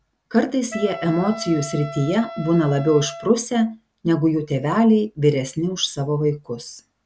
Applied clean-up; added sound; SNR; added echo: none; Wind instrument, woodwind instrument; 13 dB; none.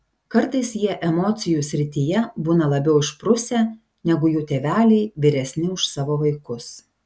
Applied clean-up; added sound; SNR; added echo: none; none; none; none.